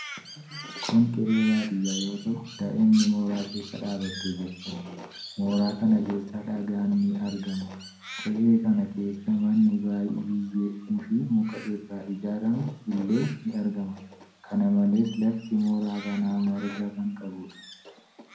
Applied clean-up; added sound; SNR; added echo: none; Crow; 18 dB; reverberation time 0.6 s.